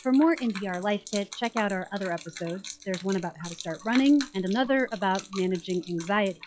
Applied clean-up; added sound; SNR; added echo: classical method log-MMSE.